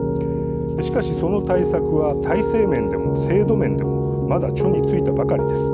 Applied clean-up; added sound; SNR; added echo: none; Piano; -3 dB; none.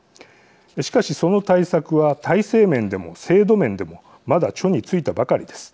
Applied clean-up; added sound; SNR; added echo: none; none; none; none.